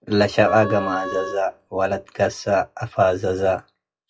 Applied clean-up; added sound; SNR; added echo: classical method WPE with log-MMSE.